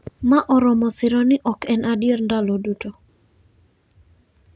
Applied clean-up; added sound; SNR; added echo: none; none; none; none.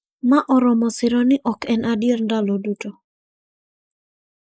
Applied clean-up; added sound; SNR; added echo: neural mask model Resemble Enhance denoiser.